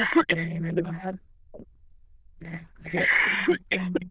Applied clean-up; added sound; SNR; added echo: neural diffusion model UNIVERSE++.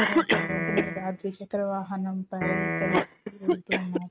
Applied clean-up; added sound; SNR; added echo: neural mask model RNNoise.